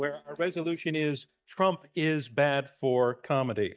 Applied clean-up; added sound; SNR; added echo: neural mask model DeepFilterNet 3.